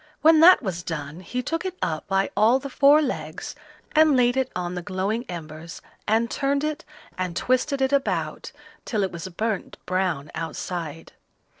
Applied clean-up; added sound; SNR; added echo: neural separator model SepFormer DNS4.